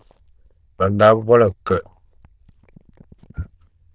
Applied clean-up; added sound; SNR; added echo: neural diffusion model UNIVERSE++.